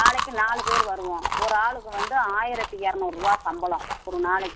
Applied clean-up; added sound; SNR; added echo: none; Chewing, mastication; 3 dB; none.